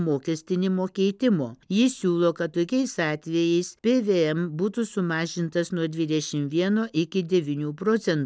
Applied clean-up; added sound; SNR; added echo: none; none; none; none.